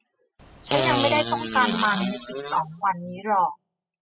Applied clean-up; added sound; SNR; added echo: classical method spectral subtraction.